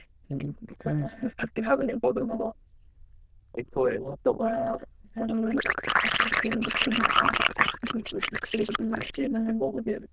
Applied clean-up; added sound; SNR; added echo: neural diffusion model UNIVERSE++.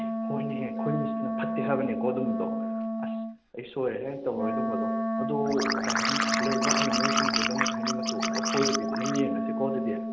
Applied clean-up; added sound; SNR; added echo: none; Liquid + Wind instrument, woodwind instrument; -3 dB; none.